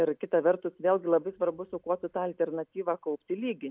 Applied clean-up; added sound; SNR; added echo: none; none; none; none.